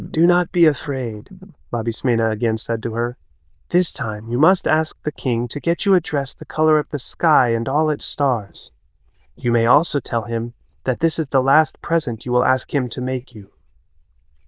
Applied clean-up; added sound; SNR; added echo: neural diffusion model UNIVERSE++.